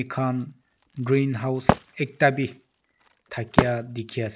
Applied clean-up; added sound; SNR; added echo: none; Wood; 3 dB; none.